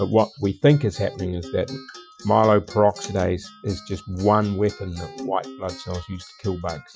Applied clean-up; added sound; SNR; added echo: classical method Wiener filter.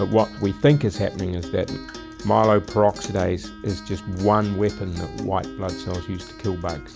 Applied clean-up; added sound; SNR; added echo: none; Acoustic guitar; 14 dB; none.